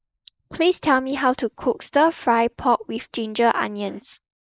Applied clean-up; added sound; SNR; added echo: neural mask model Resemble Enhance denoiser.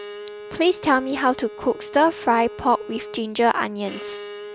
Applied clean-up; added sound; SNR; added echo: none; Bowed string instrument; 14 dB; none.